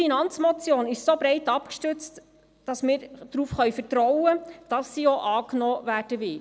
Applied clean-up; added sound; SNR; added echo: none; none; none; none.